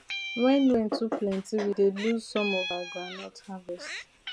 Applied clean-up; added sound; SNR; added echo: none; Meow; 11 dB; none.